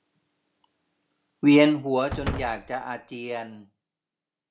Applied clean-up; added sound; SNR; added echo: none; Slam; 10 dB; none.